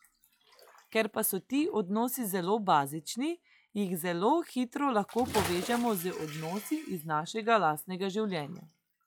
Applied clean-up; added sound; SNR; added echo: classical method log-MMSE.